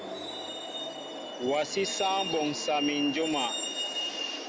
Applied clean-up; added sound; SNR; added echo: none; Truck; 3 dB; none.